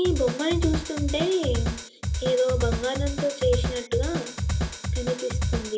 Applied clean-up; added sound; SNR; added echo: none; Drum kit; 0 dB; reverberation time 0.2 s.